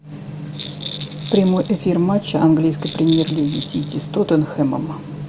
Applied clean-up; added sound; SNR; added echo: none; Rattle; 13 dB; none.